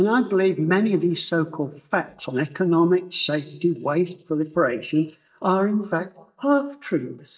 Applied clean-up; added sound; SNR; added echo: neural mask model DeepFilterNet 3.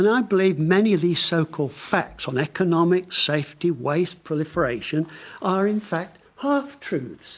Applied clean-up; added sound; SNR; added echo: none; none; none; none.